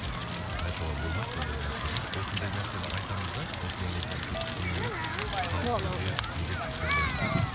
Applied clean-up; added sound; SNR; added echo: none; Crackle; -3 dB; none.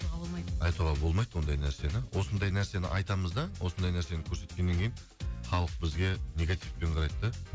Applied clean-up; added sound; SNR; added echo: none; none; none; none.